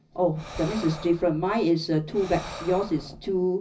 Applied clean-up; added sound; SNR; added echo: none; Breathing; 15 dB; reverberation time 0.4 s.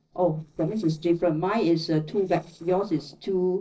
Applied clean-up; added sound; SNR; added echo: neural separator model SepFormer DNS4.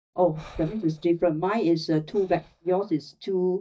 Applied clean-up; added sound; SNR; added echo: neural mask model DeepFilterNet 3.